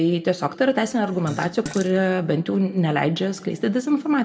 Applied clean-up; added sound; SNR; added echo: none; Fart; 16 dB; reverberation time 1.0 s.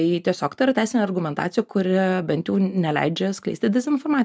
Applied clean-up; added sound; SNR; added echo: none; none; none; none.